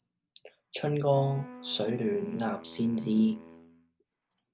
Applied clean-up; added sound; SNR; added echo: none; Wind instrument, woodwind instrument; 18 dB; none.